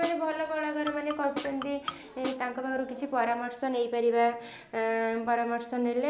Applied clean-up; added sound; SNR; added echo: none; Snare drum + Marimba, xylophone; 11 dB; none.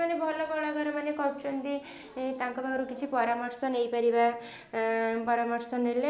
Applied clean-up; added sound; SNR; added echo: none; none; none; none.